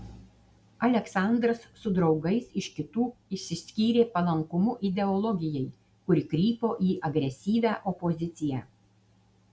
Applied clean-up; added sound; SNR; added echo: none; none; none; none.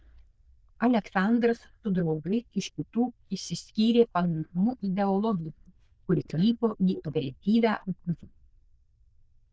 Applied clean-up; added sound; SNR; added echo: neural diffusion model UNIVERSE++.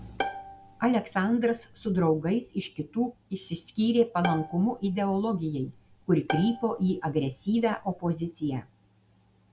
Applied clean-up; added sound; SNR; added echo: none; Bowed string instrument; 11 dB; none.